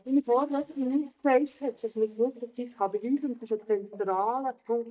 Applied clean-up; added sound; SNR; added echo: neural mask model DeepFilterNet 3.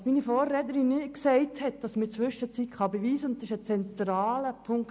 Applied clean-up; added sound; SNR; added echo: none; none; none; none.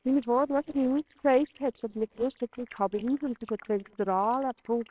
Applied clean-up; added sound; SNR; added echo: neural separator model SepFormer WHAMR!.